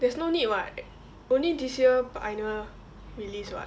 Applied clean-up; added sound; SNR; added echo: none; none; none; none.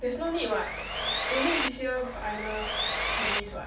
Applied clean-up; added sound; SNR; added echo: none; Sawing; -4 dB; reverberation time 0.3 s.